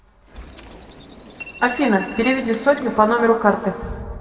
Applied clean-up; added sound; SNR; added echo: none; Subway, metro, underground; 17 dB; reverberation time 1.8 s.